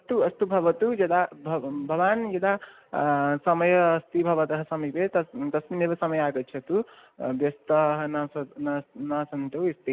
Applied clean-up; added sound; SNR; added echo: none; none; none; none.